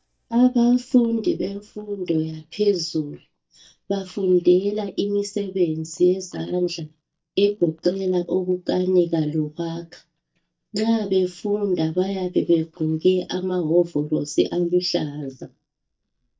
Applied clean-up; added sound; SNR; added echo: neural mask model DeepFilterNet 3.